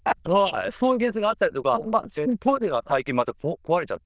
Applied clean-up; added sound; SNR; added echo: neural diffusion model UNIVERSE++.